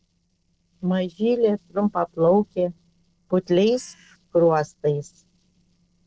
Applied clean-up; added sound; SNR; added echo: neural separator model SepFormer DNS4.